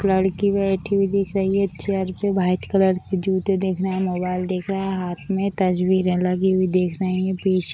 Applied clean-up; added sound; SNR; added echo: none; none; none; none.